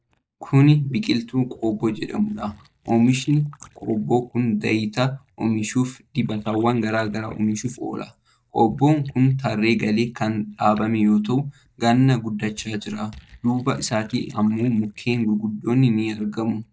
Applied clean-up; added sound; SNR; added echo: neural mask model DeepFilterNet 3.